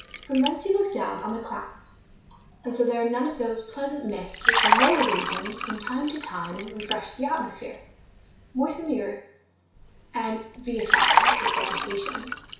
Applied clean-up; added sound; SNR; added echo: none; Liquid; -1 dB; reverberation time 0.6 s.